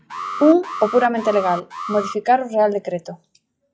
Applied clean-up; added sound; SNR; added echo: classical method log-MMSE.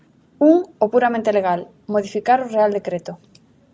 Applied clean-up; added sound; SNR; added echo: none; none; none; none.